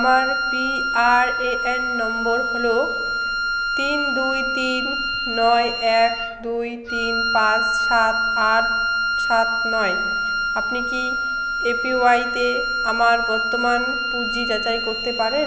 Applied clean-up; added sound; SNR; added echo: none; Wind instrument, woodwind instrument; 0 dB; none.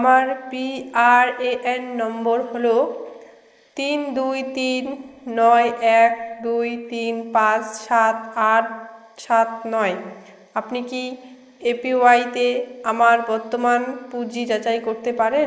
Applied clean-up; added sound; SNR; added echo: neural mask model Resemble Enhance denoiser.